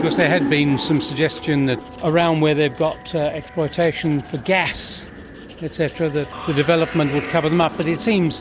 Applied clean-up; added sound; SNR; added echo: none; Wind instrument, woodwind instrument + Writing; 20 dB; none.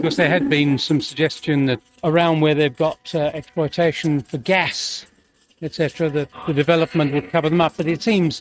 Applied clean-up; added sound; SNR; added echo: neural mask model RNNoise.